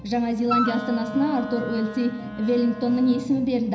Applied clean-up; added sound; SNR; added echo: none; Wind instrument, woodwind instrument; 8 dB; reverberation time 0.9 s.